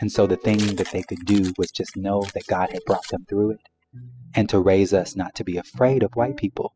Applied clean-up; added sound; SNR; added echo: classical method spectral subtraction.